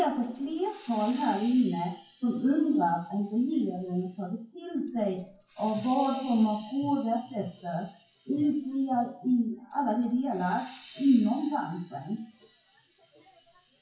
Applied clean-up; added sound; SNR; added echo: classical method WPE with log-MMSE.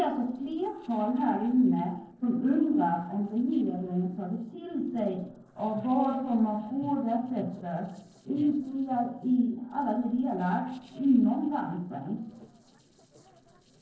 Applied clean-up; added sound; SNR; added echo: neural separator model SepFormer DNS4.